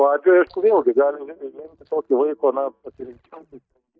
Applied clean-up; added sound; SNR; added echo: neural mask model DeepFilterNet 3.